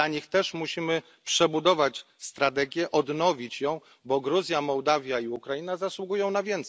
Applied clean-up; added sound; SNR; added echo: none; none; none; none.